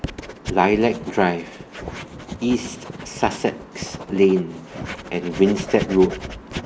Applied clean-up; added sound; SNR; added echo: none; Writing; 12 dB; none.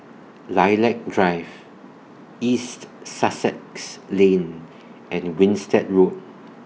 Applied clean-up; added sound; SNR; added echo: none; none; none; none.